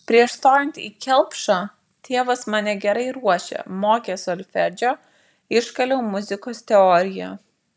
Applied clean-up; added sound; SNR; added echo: none; none; none; none.